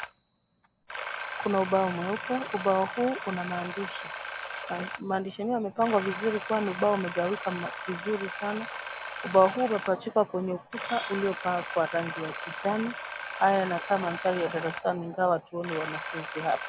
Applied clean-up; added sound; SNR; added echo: none; Alarm; 5 dB; none.